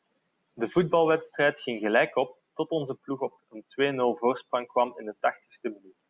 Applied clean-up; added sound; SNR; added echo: none; none; none; none.